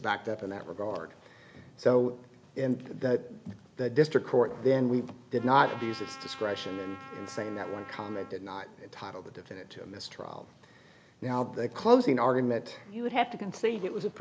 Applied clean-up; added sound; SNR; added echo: none; Trumpet; 16 dB; none.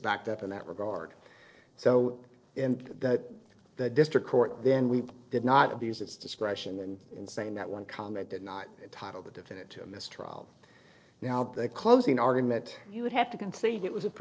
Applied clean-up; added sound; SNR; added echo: neural separator model SepFormer DNS4.